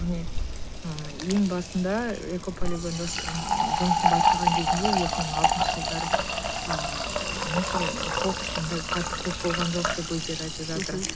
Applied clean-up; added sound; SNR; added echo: none; Fill (with liquid); -3 dB; none.